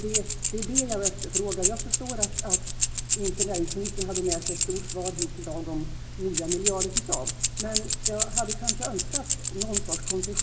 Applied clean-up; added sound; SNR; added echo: none; Keys jangling; -5 dB; reverberation time 1.0 s.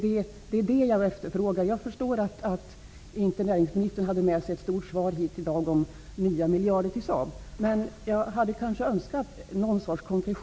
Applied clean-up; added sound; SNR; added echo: none; none; none; none.